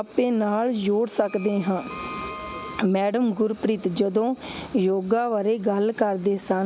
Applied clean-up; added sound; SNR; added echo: none; Wind instrument, woodwind instrument; 18 dB; none.